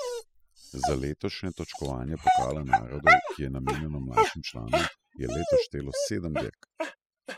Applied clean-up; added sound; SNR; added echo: classical method spectral subtraction.